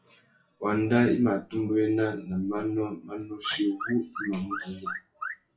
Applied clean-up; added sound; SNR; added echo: classical method WPE with log-MMSE.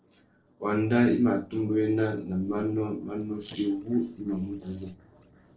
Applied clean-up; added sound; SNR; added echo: neural separator model SepFormer DNS4.